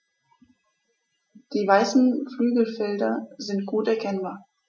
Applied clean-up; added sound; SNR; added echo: classical method Wiener filter.